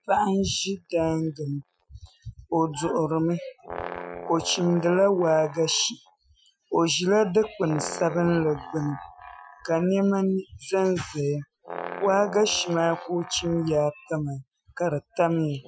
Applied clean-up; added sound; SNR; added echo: classical method Wiener filter.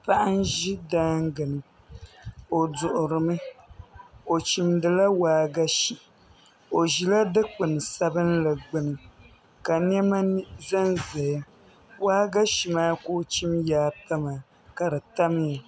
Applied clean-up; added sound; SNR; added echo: none; none; none; none.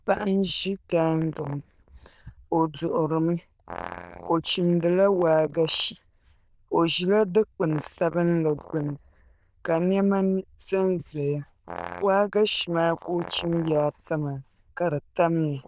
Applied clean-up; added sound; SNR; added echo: neural diffusion model UNIVERSE++.